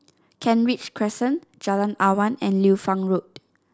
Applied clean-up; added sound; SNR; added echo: none; none; none; none.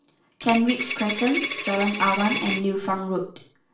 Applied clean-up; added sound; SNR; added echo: none; Coin (dropping); -1 dB; reverberation time 0.4 s.